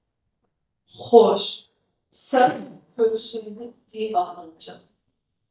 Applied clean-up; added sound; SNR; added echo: neural mask model DeepFilterNet 3.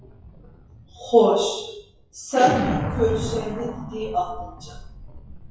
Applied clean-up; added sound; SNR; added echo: classical method WPE with log-MMSE.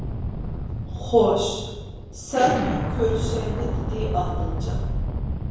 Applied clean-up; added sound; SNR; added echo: none; Explosion; 1 dB; reverberation time 1.0 s.